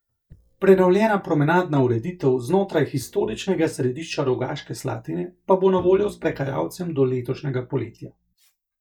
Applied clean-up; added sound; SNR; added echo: neural mask model DeepFilterNet 3.